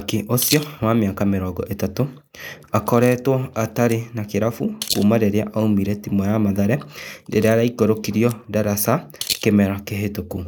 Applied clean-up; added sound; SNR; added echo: neural mask model Resemble Enhance denoiser.